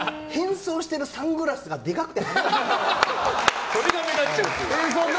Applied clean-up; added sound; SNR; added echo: none; none; none; none.